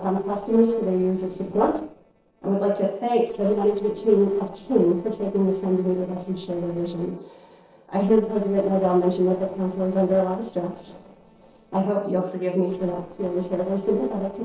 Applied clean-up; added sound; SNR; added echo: neural separator model SepFormer DNS4.